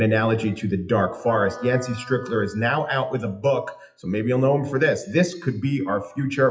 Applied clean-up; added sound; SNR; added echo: classical method WPE with log-MMSE.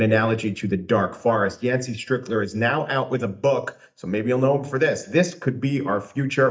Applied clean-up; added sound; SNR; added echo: neural mask model DeepFilterNet 3.